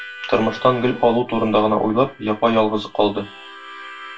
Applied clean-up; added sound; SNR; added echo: none; Harmonica; 18 dB; reverberation time 0.2 s.